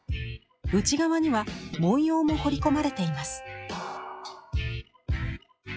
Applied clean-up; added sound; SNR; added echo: classical method log-MMSE.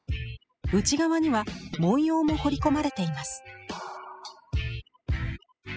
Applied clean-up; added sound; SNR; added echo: classical method spectral subtraction.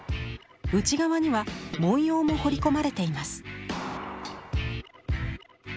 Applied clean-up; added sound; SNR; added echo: none; none; none; none.